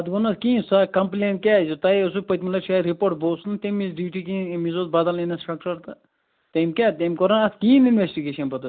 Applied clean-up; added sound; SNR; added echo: none; none; none; none.